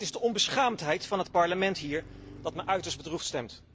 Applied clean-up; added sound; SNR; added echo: none; Car passing by; 19 dB; none.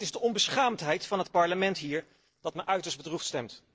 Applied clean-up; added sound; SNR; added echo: neural separator model SepFormer DNS4.